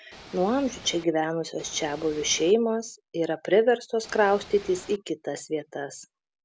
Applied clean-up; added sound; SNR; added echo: none; Ocean / Boat, Water vehicle; 19 dB; none.